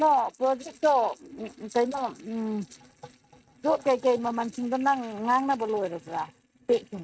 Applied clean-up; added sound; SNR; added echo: neural mask model RNNoise.